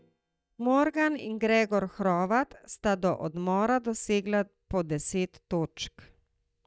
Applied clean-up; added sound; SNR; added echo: neural mask model DeepFilterNet 3.